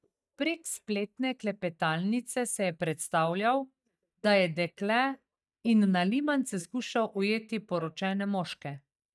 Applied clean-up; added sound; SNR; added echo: neural mask model DeepFilterNet 3.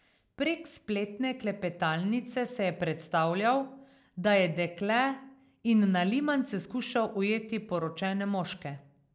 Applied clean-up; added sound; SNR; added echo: none; none; none; none.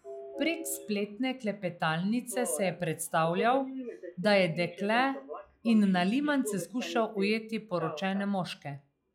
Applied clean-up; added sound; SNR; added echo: classical method log-MMSE.